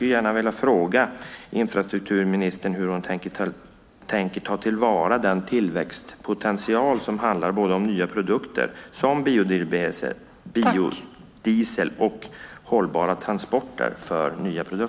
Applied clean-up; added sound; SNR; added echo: none; none; none; none.